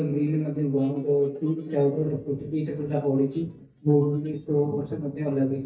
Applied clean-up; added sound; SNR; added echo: neural mask model DeepFilterNet 3.